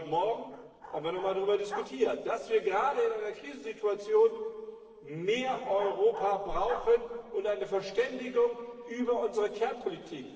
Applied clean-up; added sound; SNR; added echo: neural separator model SepFormer DNS4.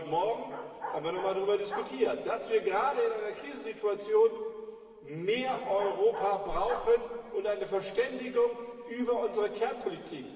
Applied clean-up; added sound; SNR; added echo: none; Bark; 13 dB; reverberation time 2.3 s.